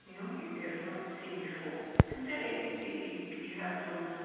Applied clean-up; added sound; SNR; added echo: none; Crackle; -4 dB; reverberation time 2.1 s.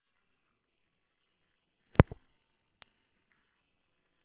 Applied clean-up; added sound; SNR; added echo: neural separator model SepFormer WHAMR!.